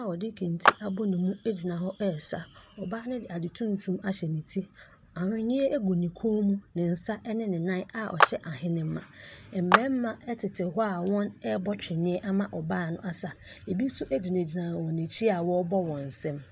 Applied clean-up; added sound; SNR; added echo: none; Clapping; 0 dB; none.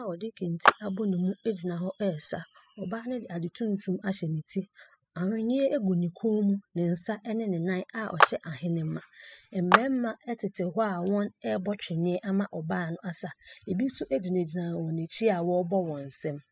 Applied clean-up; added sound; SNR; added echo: classical method spectral subtraction.